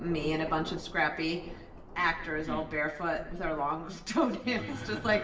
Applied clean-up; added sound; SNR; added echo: none; Thunder; 13 dB; reverberation time 0.9 s.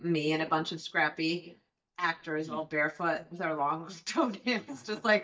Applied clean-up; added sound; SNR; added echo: neural mask model DeepFilterNet 3.